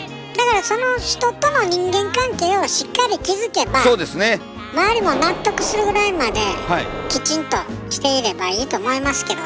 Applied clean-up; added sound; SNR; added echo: none; Subway, metro, underground; 9 dB; none.